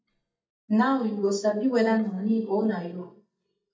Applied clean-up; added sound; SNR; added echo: neural mask model DeepFilterNet 3.